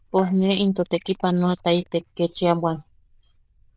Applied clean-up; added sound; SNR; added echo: neural diffusion model UNIVERSE++.